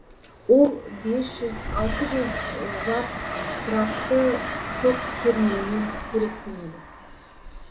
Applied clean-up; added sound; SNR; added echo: none; Train; 6 dB; reverberation time 0.2 s.